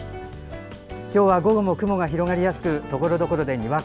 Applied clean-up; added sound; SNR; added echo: none; none; none; none.